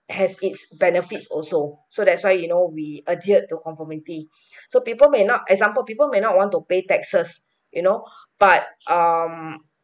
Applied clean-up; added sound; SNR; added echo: none; none; none; none.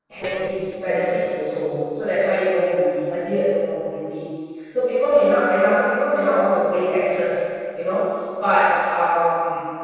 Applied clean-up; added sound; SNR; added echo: neural separator model SepFormer DNS4.